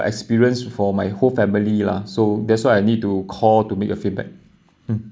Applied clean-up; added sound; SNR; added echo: none; none; none; none.